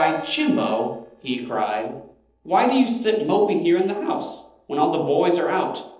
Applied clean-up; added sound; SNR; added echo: neural separator model SepFormer DNS4.